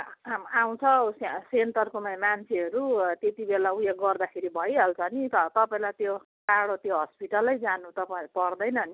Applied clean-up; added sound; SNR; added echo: none; none; none; none.